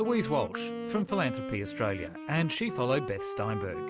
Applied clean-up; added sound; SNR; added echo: none; Wind instrument, woodwind instrument; 7 dB; none.